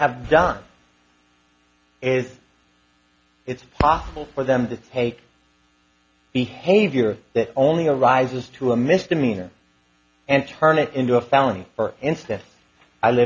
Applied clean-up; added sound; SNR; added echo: none; none; none; none.